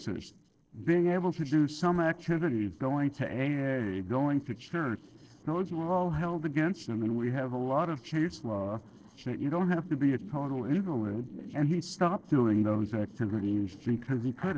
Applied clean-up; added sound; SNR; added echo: neural separator model SepFormer DNS4.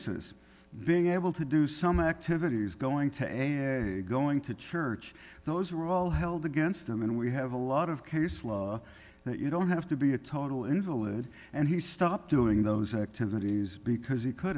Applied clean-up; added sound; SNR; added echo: none; none; none; none.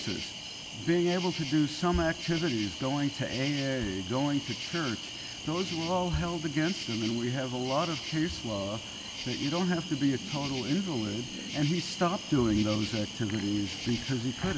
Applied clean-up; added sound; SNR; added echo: none; Cricket; 8 dB; none.